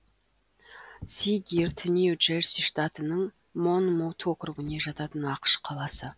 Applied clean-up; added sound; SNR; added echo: none; Drawer open or close; 20 dB; none.